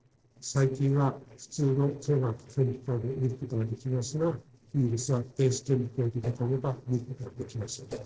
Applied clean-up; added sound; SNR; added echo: neural separator model SepFormer DNS4.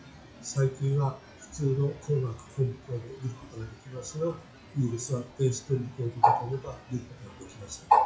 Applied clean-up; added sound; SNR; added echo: classical method WPE with log-MMSE.